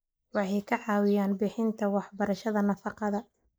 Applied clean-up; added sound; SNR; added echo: neural mask model Resemble Enhance denoiser.